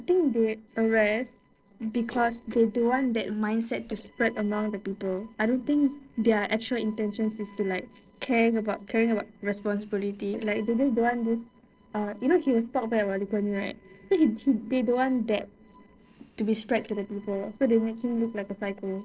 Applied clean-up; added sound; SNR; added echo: neural separator model SepFormer DNS4.